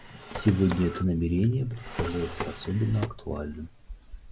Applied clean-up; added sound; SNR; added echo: none; Drawer open or close; 11 dB; none.